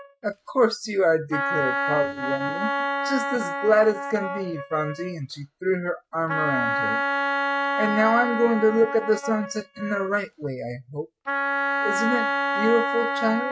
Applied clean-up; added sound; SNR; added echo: neural mask model RNNoise.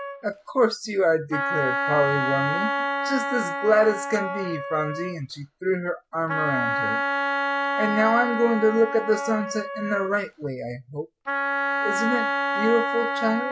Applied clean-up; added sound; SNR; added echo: none; Wind instrument, woodwind instrument; 2 dB; none.